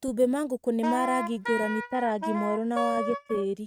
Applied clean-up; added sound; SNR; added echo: neural mask model RNNoise.